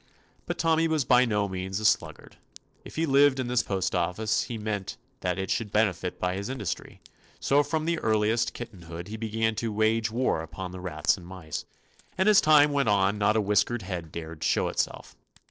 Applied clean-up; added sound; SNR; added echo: neural separator model SepFormer DNS4.